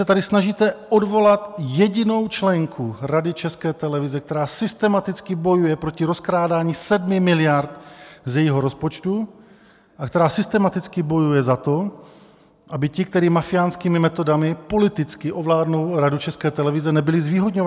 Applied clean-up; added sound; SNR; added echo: none; none; none; none.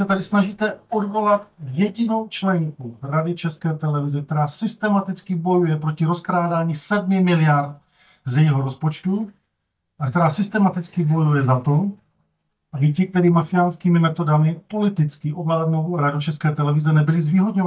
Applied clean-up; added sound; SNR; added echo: neural mask model DeepFilterNet 3.